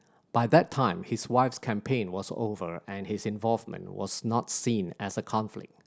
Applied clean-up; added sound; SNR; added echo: none; none; none; none.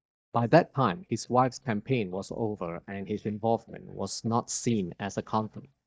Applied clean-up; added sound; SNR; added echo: neural mask model DeepFilterNet 3.